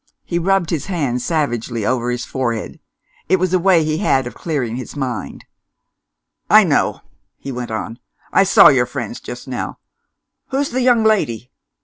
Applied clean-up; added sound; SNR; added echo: none; none; none; none.